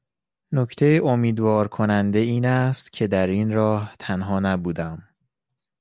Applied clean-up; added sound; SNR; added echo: none; none; none; none.